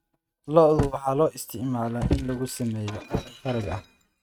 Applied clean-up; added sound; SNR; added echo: neural mask model RNNoise.